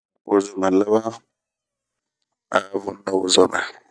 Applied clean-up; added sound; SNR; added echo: neural mask model DeepFilterNet 3.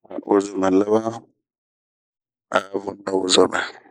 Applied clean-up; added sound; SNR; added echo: neural mask model Resemble Enhance denoiser.